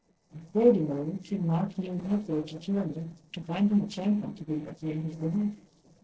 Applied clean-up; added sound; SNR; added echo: neural separator model SepFormer DNS4.